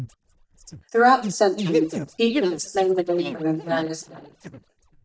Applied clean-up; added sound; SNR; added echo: neural mask model DeepFilterNet 3.